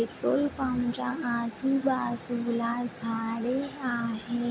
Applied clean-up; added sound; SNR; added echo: none; none; none; none.